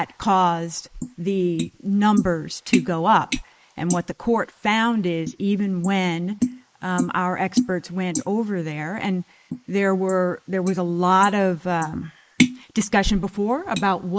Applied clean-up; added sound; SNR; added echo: neural mask model Resemble Enhance denoiser.